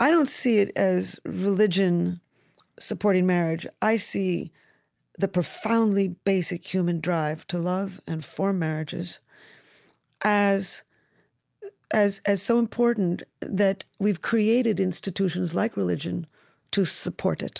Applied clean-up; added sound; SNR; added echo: none; none; none; none.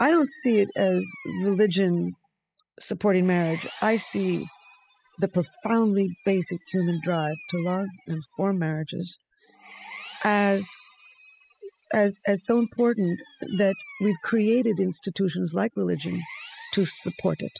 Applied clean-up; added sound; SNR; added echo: classical method spectral subtraction.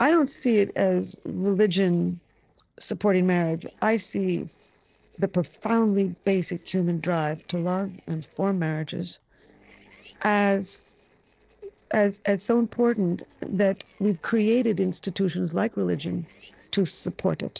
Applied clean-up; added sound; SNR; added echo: neural separator model SepFormer DNS4.